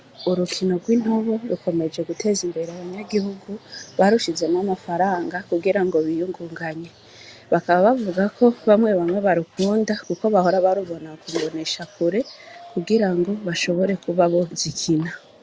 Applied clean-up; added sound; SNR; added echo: none; none; none; none.